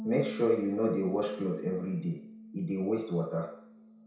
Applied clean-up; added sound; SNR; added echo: none; Bass guitar; 13 dB; reverberation time 0.6 s.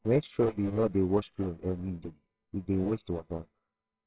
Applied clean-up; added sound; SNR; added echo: neural separator model SepFormer WHAMR!.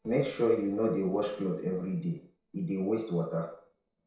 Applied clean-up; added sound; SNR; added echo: neural separator model SepFormer DNS4.